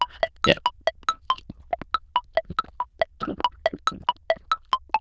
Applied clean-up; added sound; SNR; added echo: neural diffusion model UNIVERSE++.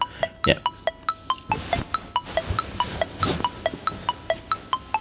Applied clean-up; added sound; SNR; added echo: none; Ringtone; -3 dB; none.